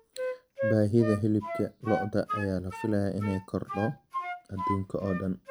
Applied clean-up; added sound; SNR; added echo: none; Wind instrument, woodwind instrument; 7 dB; none.